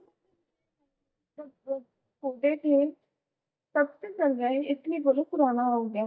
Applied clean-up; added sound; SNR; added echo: neural mask model DeepFilterNet 3.